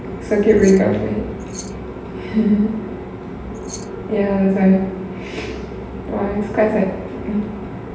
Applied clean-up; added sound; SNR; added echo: none; Keys jangling; 18 dB; reverberation time 0.9 s.